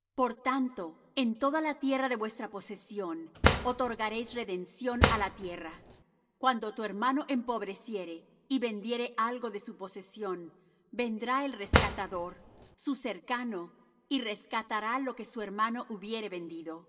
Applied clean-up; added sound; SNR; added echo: none; Drawer open or close; -3 dB; reverberation time 0.4 s.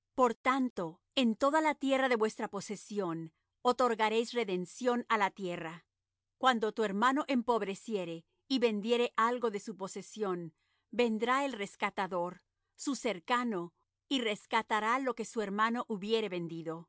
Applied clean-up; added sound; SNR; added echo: none; none; none; none.